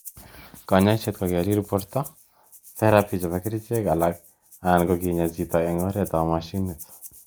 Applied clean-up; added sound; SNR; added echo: none; Rattle (instrument); 20 dB; none.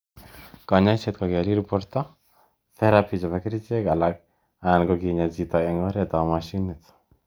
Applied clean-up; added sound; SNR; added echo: none; none; none; none.